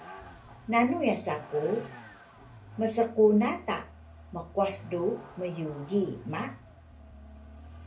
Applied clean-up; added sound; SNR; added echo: none; Vehicle; 17 dB; reverberation time 0.3 s.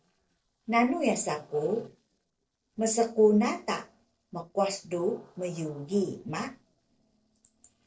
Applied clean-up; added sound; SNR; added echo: neural separator model SepFormer DNS4.